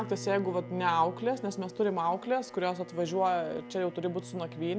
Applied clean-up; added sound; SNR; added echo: none; Bowed string instrument; 14 dB; none.